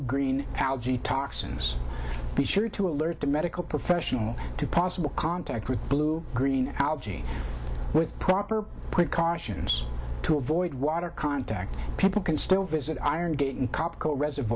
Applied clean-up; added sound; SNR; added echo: none; none; none; none.